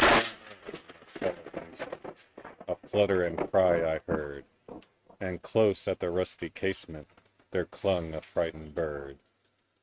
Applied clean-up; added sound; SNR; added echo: neural mask model RNNoise.